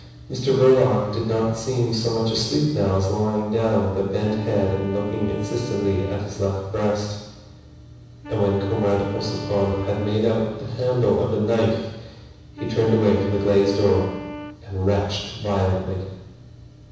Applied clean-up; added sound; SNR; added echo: none; Wind instrument, woodwind instrument; 14 dB; reverberation time 1.1 s.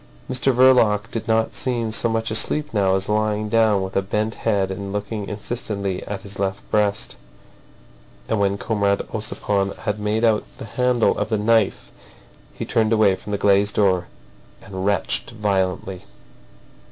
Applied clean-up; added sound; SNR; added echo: none; none; none; none.